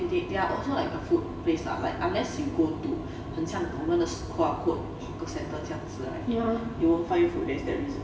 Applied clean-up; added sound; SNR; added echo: none; none; none; reverberation time 1.0 s.